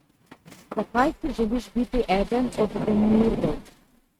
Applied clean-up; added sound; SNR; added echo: neural mask model RNNoise.